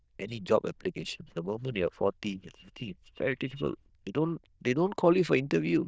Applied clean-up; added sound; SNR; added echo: neural diffusion model UNIVERSE++.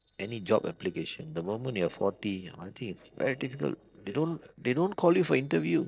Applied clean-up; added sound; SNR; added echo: neural separator model SepFormer DNS4.